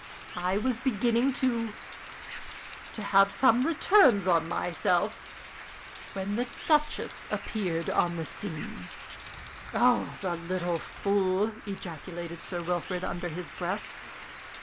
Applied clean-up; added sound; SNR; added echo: none; Bird + Rain; 13 dB; none.